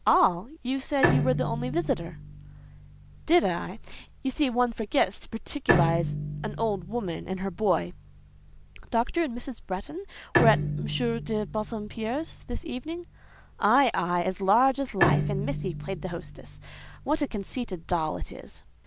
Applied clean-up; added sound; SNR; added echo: none; Bowed string instrument; 5 dB; none.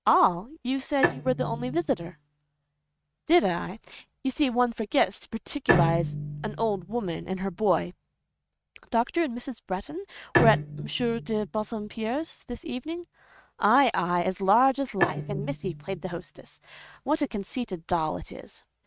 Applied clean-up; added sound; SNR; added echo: neural mask model RNNoise.